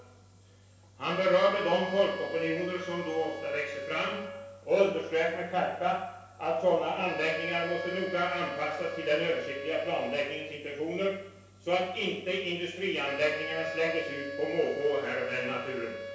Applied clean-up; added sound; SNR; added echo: none; Wind instrument, woodwind instrument; 10 dB; reverberation time 0.7 s.